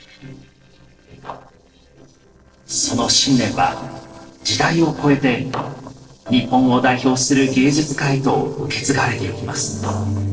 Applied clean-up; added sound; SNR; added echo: neural separator model SepFormer DNS4.